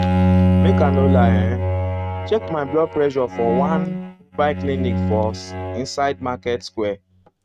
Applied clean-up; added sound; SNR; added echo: neural mask model RNNoise.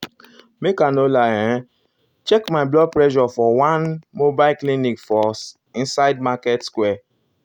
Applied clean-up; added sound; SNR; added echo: none; none; none; none.